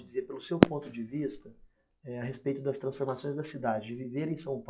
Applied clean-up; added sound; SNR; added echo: classical method log-MMSE.